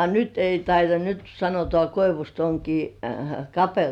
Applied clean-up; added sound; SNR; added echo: none; none; none; none.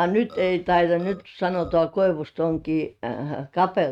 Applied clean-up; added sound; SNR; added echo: neural mask model RNNoise.